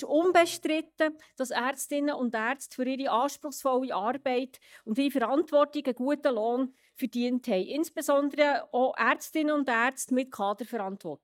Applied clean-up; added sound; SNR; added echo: neural mask model DeepFilterNet 3.